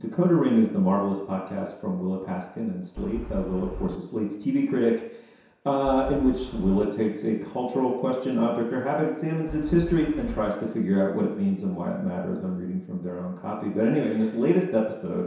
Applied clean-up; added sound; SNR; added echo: none; Wind; 11 dB; reverberation time 0.7 s.